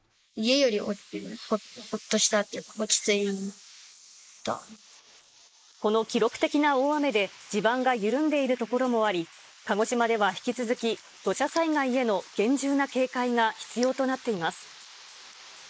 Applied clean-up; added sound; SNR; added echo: neural mask model Resemble Enhance denoiser.